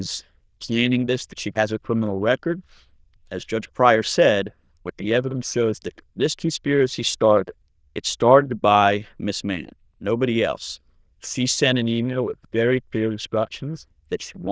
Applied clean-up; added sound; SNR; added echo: neural diffusion model UNIVERSE++.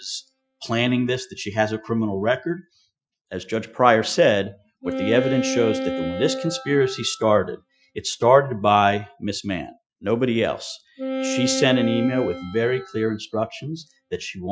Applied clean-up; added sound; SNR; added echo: classical method Wiener filter.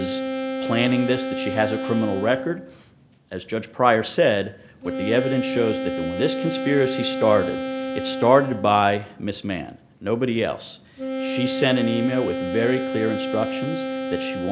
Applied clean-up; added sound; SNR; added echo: none; Wind instrument, woodwind instrument; 5 dB; none.